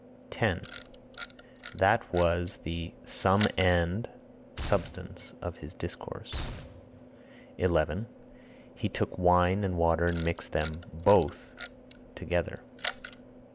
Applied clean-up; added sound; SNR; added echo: none; Gunshot, gunfire + Camera; 11 dB; none.